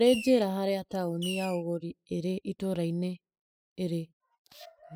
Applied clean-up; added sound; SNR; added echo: classical method spectral subtraction.